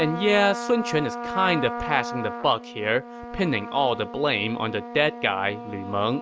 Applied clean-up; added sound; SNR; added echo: none; Trumpet; 9 dB; none.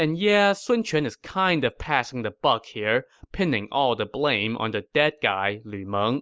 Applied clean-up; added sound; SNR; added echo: none; none; none; none.